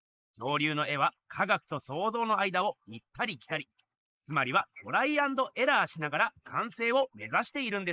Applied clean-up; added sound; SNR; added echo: neural mask model Resemble Enhance denoiser.